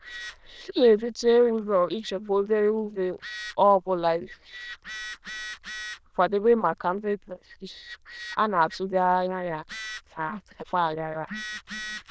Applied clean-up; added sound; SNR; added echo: neural diffusion model UNIVERSE++.